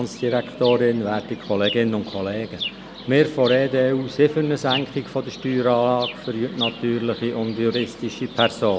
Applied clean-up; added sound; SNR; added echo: none; Chirp, tweet; 12 dB; none.